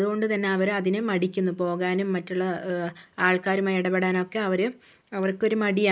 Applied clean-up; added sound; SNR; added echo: none; none; none; none.